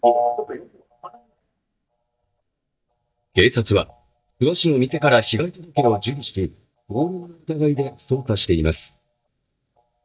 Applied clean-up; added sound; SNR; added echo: neural mask model DeepFilterNet 3.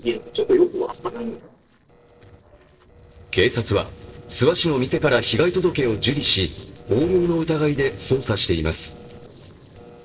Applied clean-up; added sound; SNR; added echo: neural separator model SepFormer DNS4.